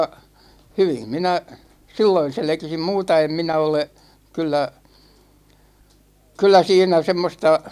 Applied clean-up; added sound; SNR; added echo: none; none; none; none.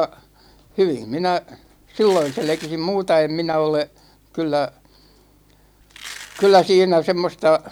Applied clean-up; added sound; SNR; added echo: none; Domestic sounds, home sounds; 18 dB; none.